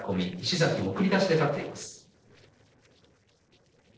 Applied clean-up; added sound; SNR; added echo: neural separator model SepFormer DNS4.